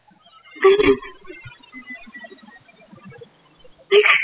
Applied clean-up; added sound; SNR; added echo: classical method spectral subtraction.